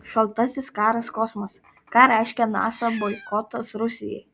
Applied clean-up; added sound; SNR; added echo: none; Meow; 19 dB; none.